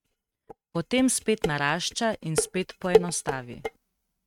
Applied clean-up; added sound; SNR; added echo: neural mask model RNNoise.